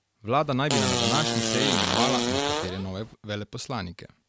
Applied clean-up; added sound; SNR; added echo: none; Fart; -3 dB; none.